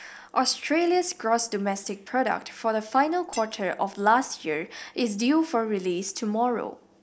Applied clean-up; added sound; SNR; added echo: neural separator model SepFormer DNS4.